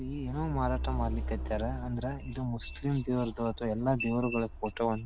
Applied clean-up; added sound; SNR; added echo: none; Truck; 6 dB; none.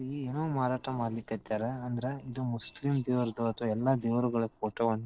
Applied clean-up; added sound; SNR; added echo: neural separator model SepFormer DNS4.